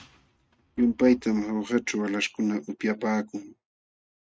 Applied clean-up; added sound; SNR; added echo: neural mask model RNNoise.